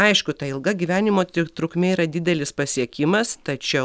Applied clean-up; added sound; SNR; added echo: none; none; none; none.